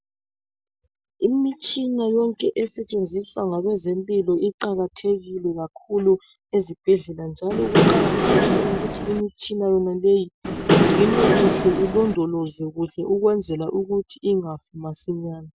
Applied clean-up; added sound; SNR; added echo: none; Engine / Mechanisms; -4 dB; none.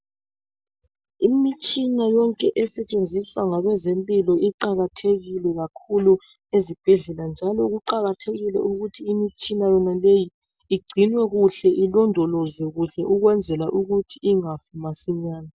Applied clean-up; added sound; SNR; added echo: none; none; none; none.